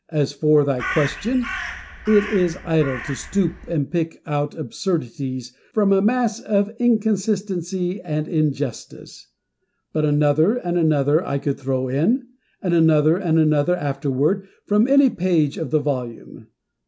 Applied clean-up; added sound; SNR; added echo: none; Crow; 10 dB; none.